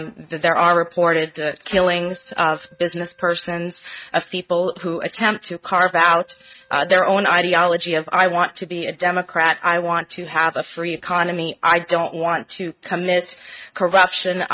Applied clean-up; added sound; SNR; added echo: neural mask model RNNoise.